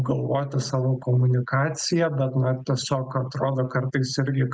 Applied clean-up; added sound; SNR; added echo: none; none; none; none.